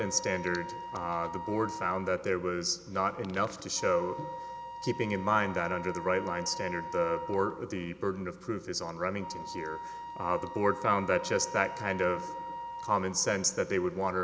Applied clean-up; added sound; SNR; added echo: none; Wind instrument, woodwind instrument; 11 dB; none.